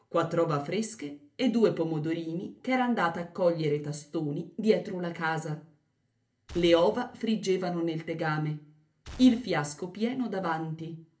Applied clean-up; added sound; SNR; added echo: none; Gunshot, gunfire; 20 dB; reverberation time 0.3 s.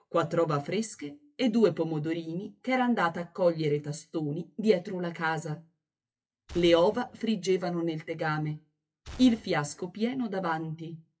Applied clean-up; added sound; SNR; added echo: classical method WPE with log-MMSE.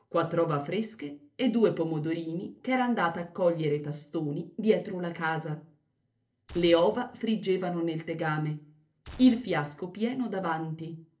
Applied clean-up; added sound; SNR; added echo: neural separator model SepFormer DNS4.